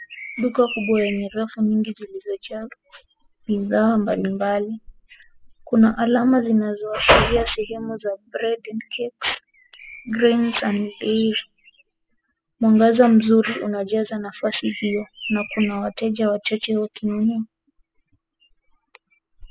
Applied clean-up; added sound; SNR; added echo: classical method spectral subtraction.